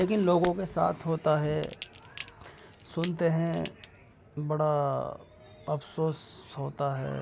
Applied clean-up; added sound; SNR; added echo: none; Crackle / Crushing; 16 dB; none.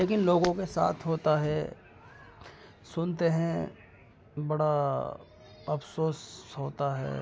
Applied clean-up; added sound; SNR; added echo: none; none; none; none.